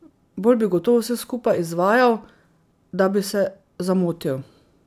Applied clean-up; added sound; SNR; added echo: none; none; none; none.